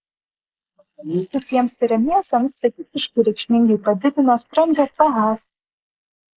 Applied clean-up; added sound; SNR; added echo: neural mask model Resemble Enhance denoiser.